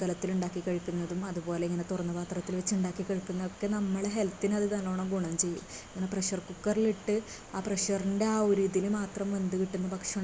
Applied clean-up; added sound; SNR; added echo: none; Water; 18 dB; none.